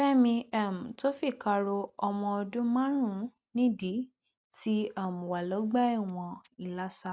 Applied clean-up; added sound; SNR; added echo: none; none; none; none.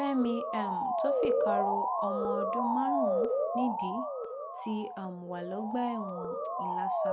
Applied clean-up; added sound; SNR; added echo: none; Motor vehicle (road) / Siren; -4 dB; none.